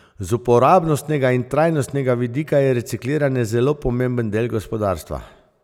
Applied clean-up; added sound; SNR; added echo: none; none; none; none.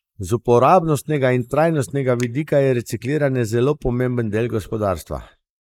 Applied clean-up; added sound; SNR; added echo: neural mask model Resemble Enhance denoiser.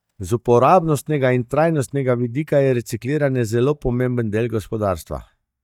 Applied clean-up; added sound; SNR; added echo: neural mask model DeepFilterNet 3.